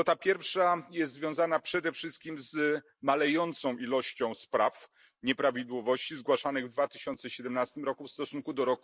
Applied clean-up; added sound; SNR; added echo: neural mask model Resemble Enhance denoiser.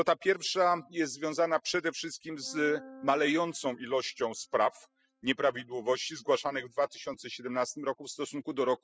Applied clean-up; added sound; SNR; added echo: classical method spectral subtraction.